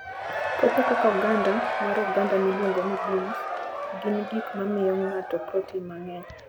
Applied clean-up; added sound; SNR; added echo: none; Crowd / Cheering; 3 dB; none.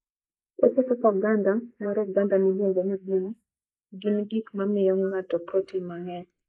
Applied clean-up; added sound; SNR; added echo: neural mask model Resemble Enhance denoiser.